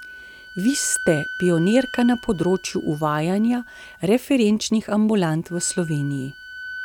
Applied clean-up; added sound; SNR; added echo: none; Wind instrument, woodwind instrument; 15 dB; none.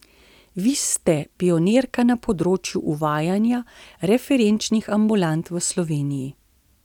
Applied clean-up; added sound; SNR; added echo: none; none; none; none.